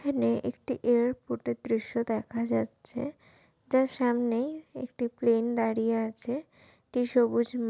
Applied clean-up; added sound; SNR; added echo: none; none; none; none.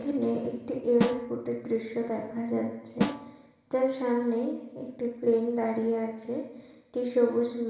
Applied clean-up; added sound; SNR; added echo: none; Snare drum; 6 dB; reverberation time 1.1 s.